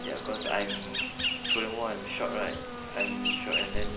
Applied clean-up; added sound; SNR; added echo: none; Insect; -2 dB; reverberation time 0.5 s.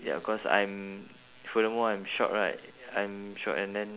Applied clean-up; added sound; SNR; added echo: none; none; none; none.